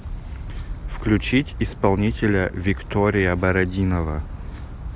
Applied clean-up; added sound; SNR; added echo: none; none; none; none.